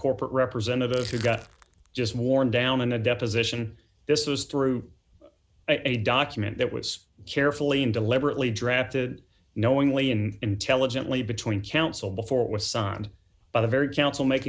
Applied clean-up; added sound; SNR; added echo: none; Crushing; 17 dB; none.